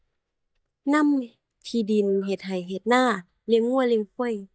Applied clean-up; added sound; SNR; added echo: neural mask model DeepFilterNet 3.